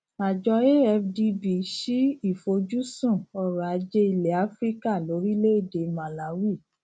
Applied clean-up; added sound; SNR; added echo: none; none; none; none.